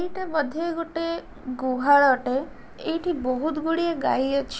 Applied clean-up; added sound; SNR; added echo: none; none; none; none.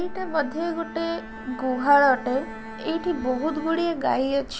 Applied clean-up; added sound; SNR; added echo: none; Bowed string instrument; 14 dB; none.